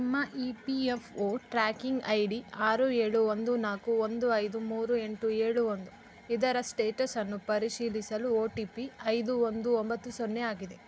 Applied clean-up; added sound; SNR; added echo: none; none; none; none.